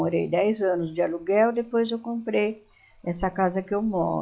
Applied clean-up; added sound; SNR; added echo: classical method log-MMSE.